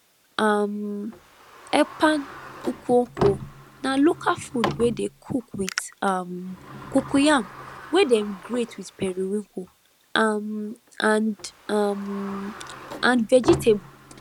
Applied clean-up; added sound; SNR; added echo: none; Sliding door; 12 dB; none.